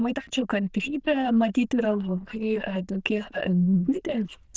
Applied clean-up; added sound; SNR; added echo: neural diffusion model UNIVERSE++.